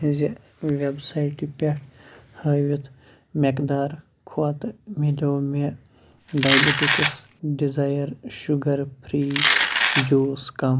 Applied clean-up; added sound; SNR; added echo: none; Domestic sounds, home sounds; -3 dB; none.